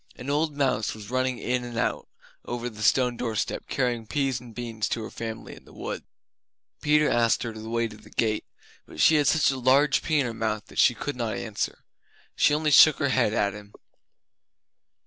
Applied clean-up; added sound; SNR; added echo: none; none; none; none.